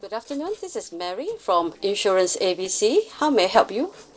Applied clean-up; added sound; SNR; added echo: neural separator model SepFormer DNS4.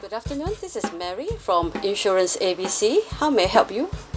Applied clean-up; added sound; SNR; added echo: none; Drum kit; 12 dB; none.